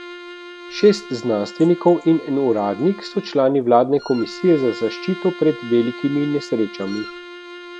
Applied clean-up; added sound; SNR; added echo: none; Bowed string instrument + Wind instrument, woodwind instrument; 16 dB; none.